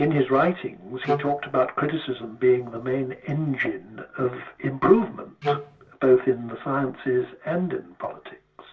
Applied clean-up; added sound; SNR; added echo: none; Wind instrument, woodwind instrument; 3 dB; reverberation time 0.2 s.